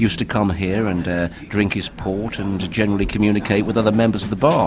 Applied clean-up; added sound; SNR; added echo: none; none; none; none.